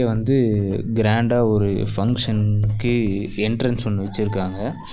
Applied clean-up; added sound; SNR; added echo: none; Writing; 14 dB; none.